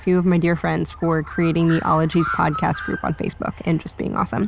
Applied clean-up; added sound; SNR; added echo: none; Bird; 13 dB; none.